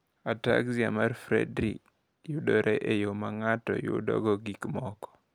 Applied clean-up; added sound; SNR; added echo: none; none; none; none.